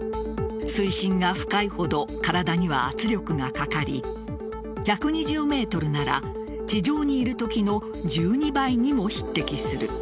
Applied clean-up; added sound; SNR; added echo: none; none; none; none.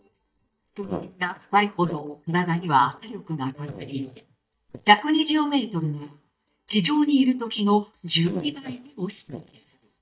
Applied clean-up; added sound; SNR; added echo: neural mask model DeepFilterNet 3.